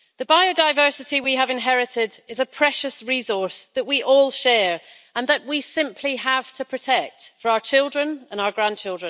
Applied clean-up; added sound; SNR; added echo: none; none; none; none.